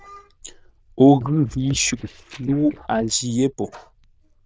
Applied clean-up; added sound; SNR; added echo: neural diffusion model UNIVERSE++.